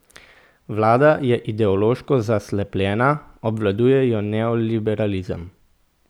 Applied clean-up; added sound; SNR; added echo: none; none; none; none.